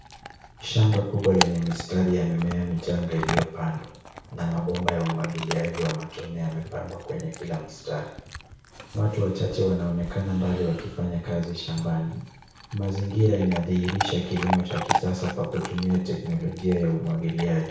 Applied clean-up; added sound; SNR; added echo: none; Chewing, mastication / Dog; 9 dB; reverberation time 0.6 s.